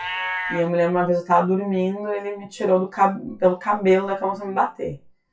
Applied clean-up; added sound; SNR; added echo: classical method WPE with log-MMSE.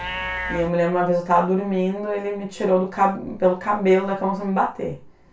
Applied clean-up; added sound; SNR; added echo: none; Livestock, farm animals, working animals; 15 dB; reverberation time 0.3 s.